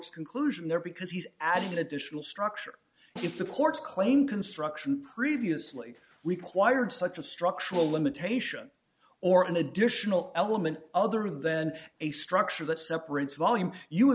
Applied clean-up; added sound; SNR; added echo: none; Snare drum; 17 dB; none.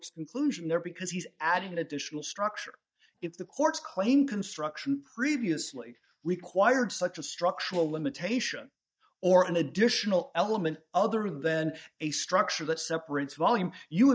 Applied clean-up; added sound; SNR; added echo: neural mask model DeepFilterNet 3.